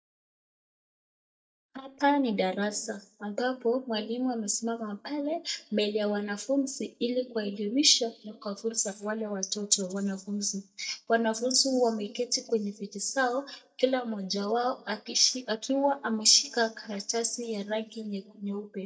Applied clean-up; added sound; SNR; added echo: neural mask model DeepFilterNet 3.